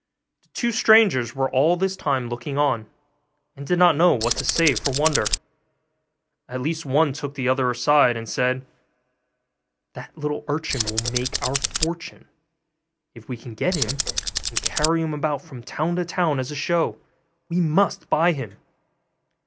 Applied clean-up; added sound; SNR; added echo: none; Tools; 2 dB; none.